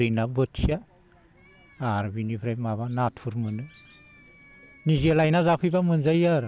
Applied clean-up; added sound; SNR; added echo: none; none; none; none.